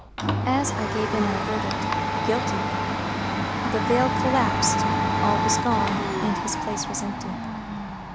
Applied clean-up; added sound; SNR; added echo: none; Domestic sounds, home sounds; -3 dB; none.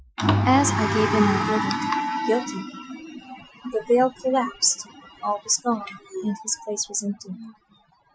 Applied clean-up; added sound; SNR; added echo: classical method Wiener filter.